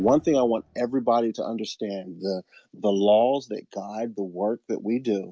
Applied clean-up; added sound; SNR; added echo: none; none; none; none.